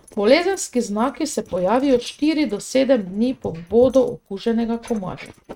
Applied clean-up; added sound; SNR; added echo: neural mask model RNNoise.